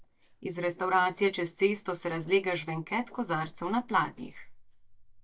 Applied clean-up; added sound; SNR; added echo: neural mask model DeepFilterNet 3.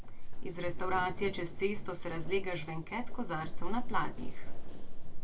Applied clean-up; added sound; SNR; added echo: none; Run; 19 dB; reverberation time 0.2 s.